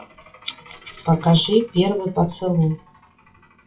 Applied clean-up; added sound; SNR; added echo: classical method WPE with log-MMSE.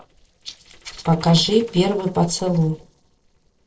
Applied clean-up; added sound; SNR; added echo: neural separator model SepFormer DNS4.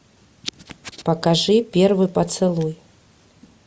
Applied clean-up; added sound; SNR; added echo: none; none; none; none.